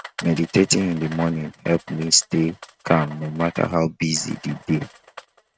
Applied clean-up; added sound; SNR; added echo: neural mask model RNNoise.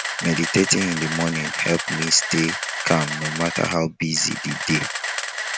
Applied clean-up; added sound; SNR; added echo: none; Camera; 5 dB; none.